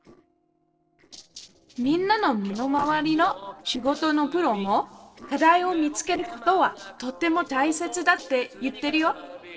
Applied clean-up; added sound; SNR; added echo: neural separator model SepFormer DNS4.